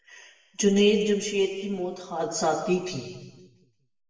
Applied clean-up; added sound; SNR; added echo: none; none; none; reverberation time 1.3 s.